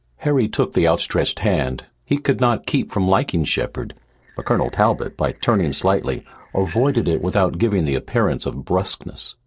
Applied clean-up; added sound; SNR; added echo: neural separator model SepFormer DNS4.